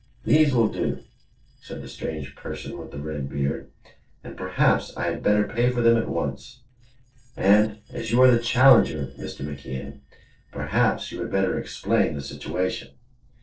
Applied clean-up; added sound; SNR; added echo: neural separator model SepFormer DNS4.